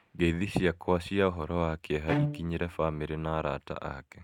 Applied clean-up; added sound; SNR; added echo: neural mask model RNNoise.